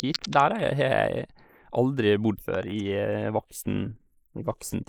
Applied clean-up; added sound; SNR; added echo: neural mask model Resemble Enhance denoiser.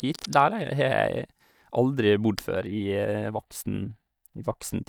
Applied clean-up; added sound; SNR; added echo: neural mask model DeepFilterNet 3.